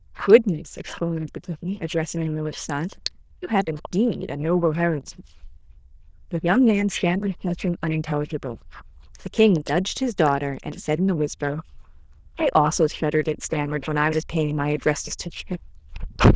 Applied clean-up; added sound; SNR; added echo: neural diffusion model UNIVERSE++.